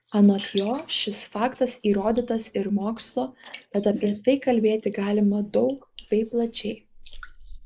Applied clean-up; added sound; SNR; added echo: neural mask model Resemble Enhance denoiser.